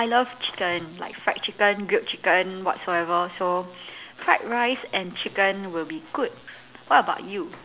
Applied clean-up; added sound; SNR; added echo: none; none; none; none.